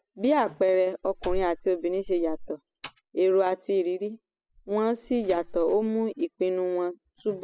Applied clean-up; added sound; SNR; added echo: classical method spectral subtraction.